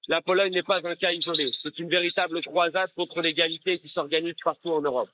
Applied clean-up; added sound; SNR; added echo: neural mask model Resemble Enhance denoiser.